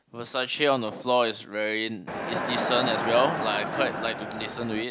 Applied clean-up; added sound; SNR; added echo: none; Crowd; 3 dB; none.